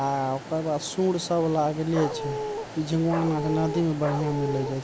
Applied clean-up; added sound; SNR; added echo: none; Dog; 6 dB; none.